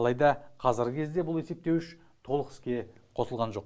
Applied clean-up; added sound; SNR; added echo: none; none; none; none.